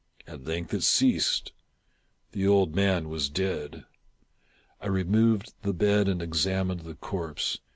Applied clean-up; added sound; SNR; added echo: none; none; none; none.